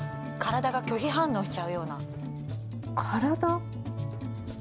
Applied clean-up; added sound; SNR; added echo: none; none; none; none.